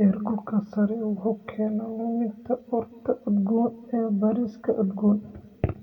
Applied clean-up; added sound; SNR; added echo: none; none; none; reverberation time 1.1 s.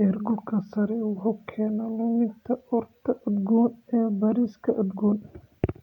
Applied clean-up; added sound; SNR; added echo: none; none; none; none.